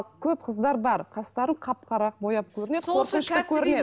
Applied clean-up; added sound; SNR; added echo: none; none; none; none.